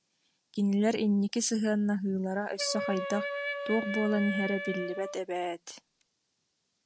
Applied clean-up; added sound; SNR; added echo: none; Wind instrument, woodwind instrument; 6 dB; none.